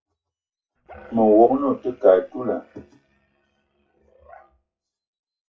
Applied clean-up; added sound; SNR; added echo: classical method WPE with log-MMSE.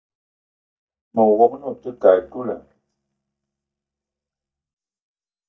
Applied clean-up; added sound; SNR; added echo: neural mask model DeepFilterNet 3.